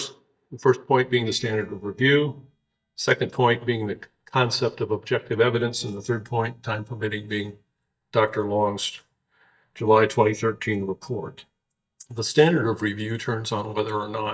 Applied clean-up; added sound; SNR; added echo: neural mask model DeepFilterNet 3.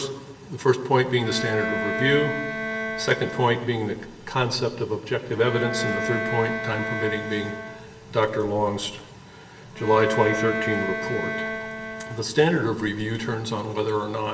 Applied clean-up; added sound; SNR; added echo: none; Bowed string instrument; 6 dB; reverberation time 0.9 s.